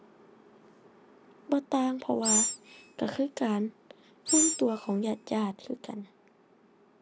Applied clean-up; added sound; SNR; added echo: none; Animal; -2 dB; none.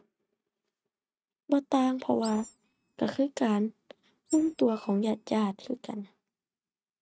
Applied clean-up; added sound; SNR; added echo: neural mask model RNNoise.